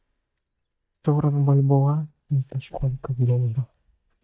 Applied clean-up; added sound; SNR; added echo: neural mask model DeepFilterNet 3.